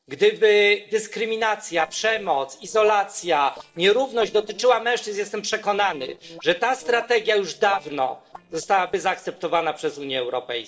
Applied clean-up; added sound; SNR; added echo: neural separator model SepFormer DNS4.